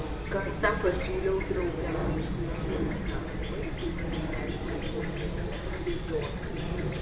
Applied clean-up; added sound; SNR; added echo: none; Chirp, tweet / Fowl; -3 dB; reverberation time 0.9 s.